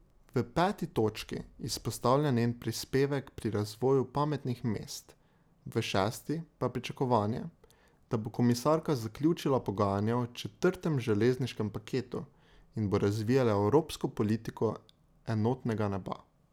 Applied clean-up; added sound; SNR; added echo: none; none; none; none.